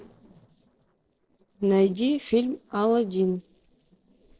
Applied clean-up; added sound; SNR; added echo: neural separator model SepFormer DNS4.